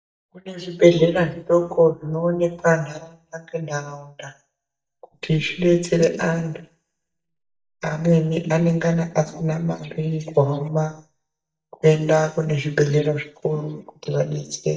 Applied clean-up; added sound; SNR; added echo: neural mask model DeepFilterNet 3.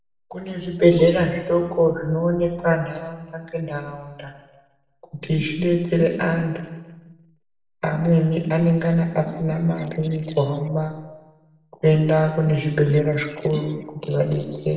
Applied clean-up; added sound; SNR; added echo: neural separator model SepFormer DNS4.